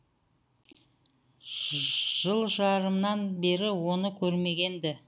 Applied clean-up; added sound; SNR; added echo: none; none; none; none.